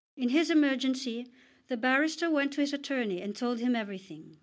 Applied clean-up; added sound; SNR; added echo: none; none; none; none.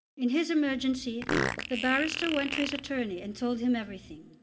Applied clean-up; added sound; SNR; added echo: none; Fart; 6 dB; reverberation time 1.3 s.